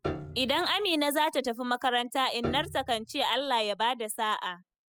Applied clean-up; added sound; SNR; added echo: classical method spectral subtraction.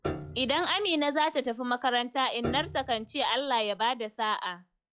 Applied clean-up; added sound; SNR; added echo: classical method log-MMSE.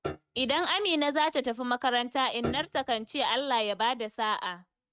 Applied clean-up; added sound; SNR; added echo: neural mask model RNNoise.